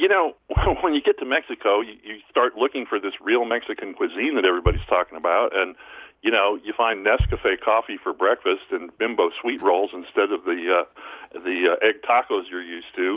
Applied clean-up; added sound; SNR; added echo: none; Bass drum; 9 dB; none.